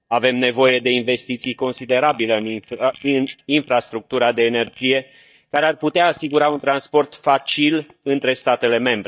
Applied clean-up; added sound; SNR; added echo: neural mask model DeepFilterNet 3.